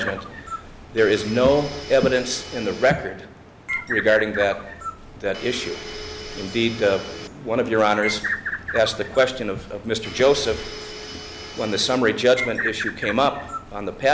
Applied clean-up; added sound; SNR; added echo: none; Bird + Domestic sounds, home sounds; 10 dB; none.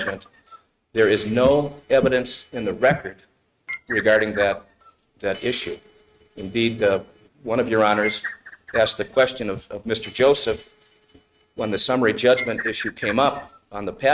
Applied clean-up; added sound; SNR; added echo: neural mask model RNNoise.